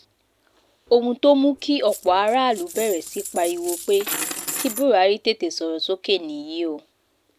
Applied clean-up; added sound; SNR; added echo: none; Coin (dropping); 11 dB; none.